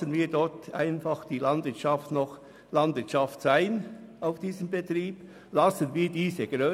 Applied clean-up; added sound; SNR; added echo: none; none; none; none.